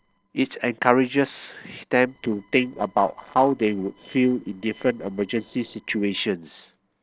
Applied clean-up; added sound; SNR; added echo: neural separator model SepFormer DNS4.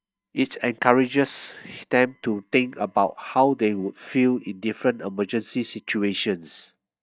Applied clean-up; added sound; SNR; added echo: neural mask model DeepFilterNet 3.